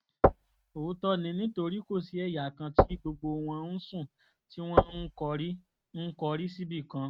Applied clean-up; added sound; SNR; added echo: neural mask model RNNoise.